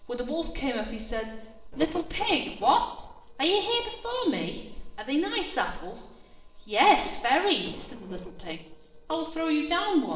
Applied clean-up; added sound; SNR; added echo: neural separator model SepFormer DNS4.